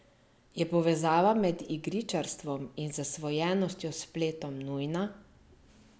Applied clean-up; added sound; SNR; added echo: none; none; none; none.